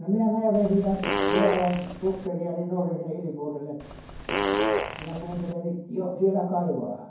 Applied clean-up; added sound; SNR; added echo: none; Fart; 1 dB; reverberation time 0.9 s.